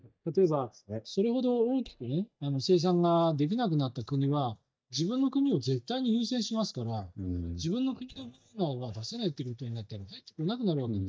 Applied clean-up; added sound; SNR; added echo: neural mask model DeepFilterNet 3.